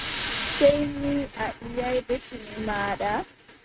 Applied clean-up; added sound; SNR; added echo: neural mask model RNNoise.